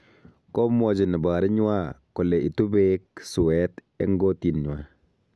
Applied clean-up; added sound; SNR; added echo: none; none; none; none.